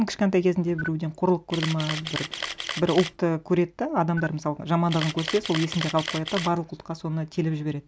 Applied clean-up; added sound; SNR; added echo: none; Camera; 9 dB; none.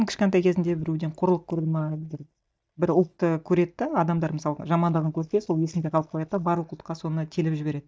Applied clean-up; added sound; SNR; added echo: neural mask model DeepFilterNet 3.